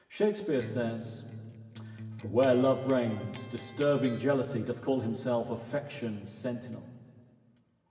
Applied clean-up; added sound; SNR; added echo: none; Electric guitar; 12 dB; reverberation time 2.1 s.